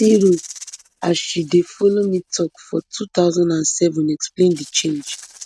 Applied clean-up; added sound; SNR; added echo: neural mask model RNNoise.